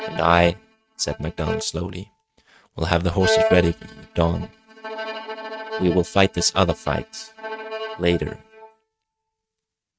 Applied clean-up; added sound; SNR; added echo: neural mask model RNNoise.